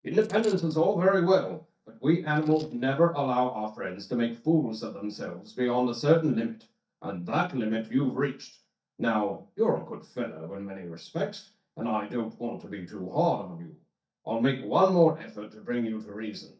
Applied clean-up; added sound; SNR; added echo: neural mask model DeepFilterNet 3.